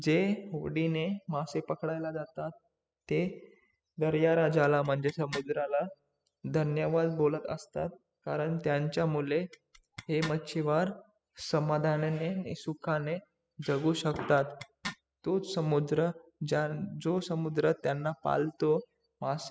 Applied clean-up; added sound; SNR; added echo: classical method spectral subtraction.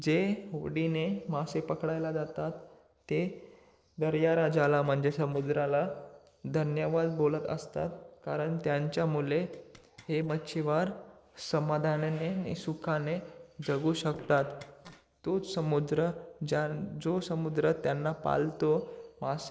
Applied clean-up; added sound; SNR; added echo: neural separator model SepFormer DNS4.